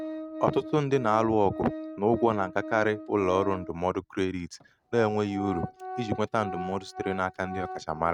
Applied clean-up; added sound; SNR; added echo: neural mask model RNNoise.